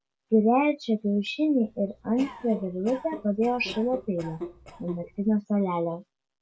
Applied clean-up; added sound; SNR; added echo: none; Cough; 15 dB; none.